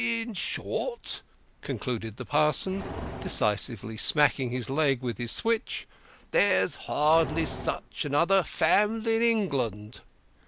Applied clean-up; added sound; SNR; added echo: none; Livestock, farm animals, working animals; 16 dB; none.